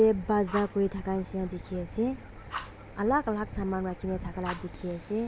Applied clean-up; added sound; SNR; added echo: none; Fire; 16 dB; none.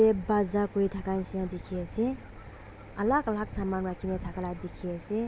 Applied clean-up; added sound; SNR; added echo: none; none; none; none.